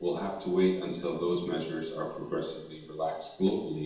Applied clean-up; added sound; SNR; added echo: neural separator model SepFormer DNS4.